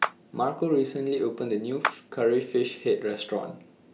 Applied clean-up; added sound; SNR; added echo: none; Clapping; 8 dB; none.